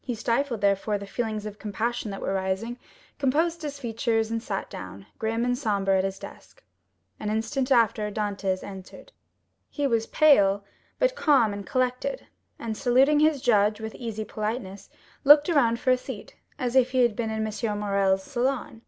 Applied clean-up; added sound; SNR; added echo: none; none; none; none.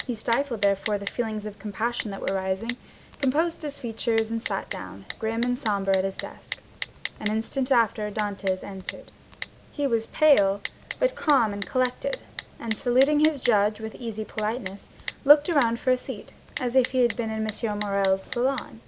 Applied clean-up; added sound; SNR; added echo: none; Typing; 13 dB; none.